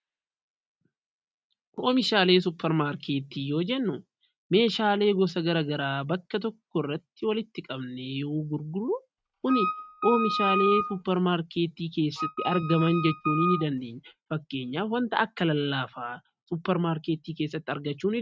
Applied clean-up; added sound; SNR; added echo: neural mask model RNNoise.